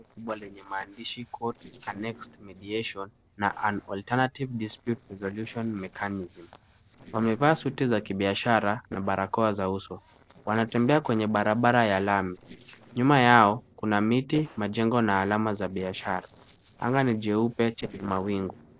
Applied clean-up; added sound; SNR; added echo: neural separator model SepFormer DNS4.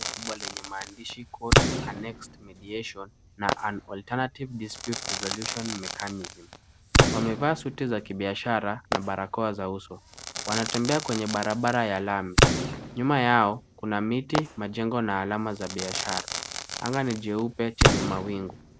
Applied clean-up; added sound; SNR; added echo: none; Crackle / Fireworks; 0 dB; none.